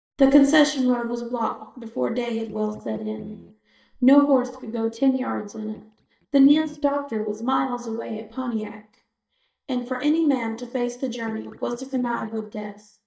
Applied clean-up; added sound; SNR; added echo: neural mask model DeepFilterNet 3.